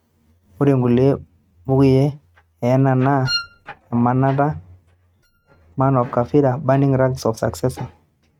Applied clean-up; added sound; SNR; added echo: neural mask model RNNoise.